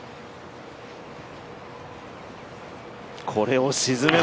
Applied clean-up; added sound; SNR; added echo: none; none; none; none.